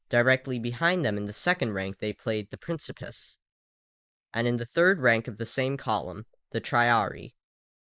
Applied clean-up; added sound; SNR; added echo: neural mask model Resemble Enhance denoiser.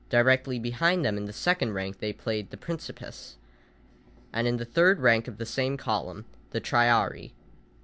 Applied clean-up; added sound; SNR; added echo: none; none; none; none.